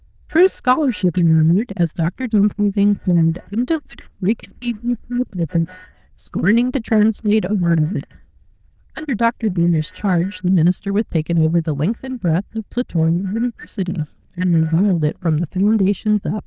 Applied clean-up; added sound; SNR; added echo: neural diffusion model UNIVERSE++.